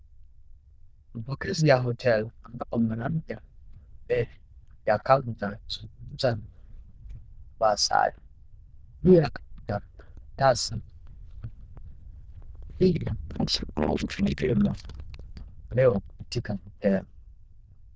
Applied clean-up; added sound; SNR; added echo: neural diffusion model UNIVERSE++.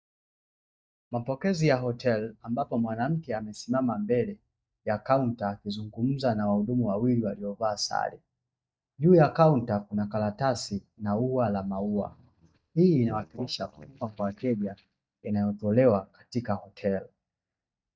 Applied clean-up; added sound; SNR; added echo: neural mask model DeepFilterNet 3.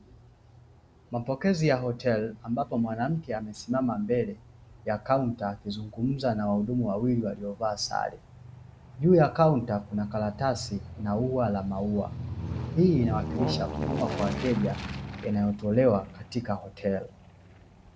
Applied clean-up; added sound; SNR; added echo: none; Aircraft; 10 dB; none.